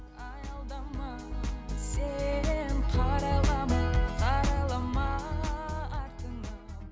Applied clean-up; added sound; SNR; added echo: none; none; none; none.